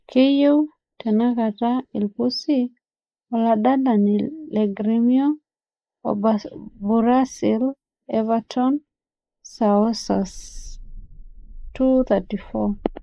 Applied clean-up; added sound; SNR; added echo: neural mask model Resemble Enhance denoiser.